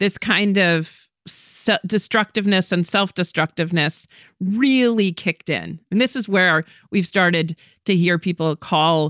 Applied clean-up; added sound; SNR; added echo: none; none; none; none.